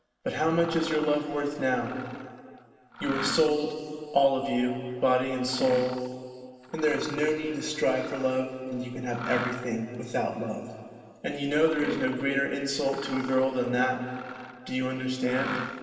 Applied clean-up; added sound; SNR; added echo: none; Mechanisms; 13 dB; reverberation time 2.6 s.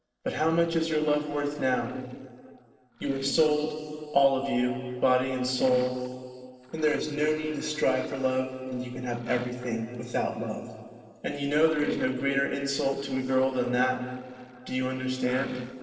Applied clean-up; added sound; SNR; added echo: neural separator model SepFormer DNS4.